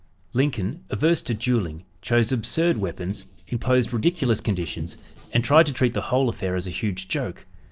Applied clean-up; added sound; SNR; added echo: neural separator model SepFormer DNS4.